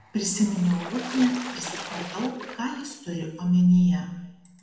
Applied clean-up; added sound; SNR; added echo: none; Water / Splash, splatter; 13 dB; reverberation time 0.9 s.